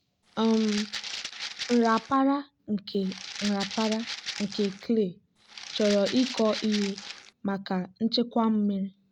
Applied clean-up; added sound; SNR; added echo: none; Rattle (instrument); 10 dB; none.